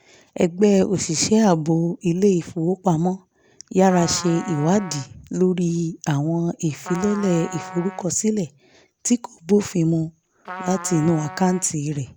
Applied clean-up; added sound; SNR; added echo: none; Trumpet; 15 dB; none.